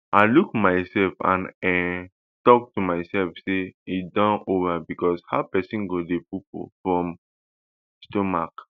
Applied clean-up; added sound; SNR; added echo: none; none; none; none.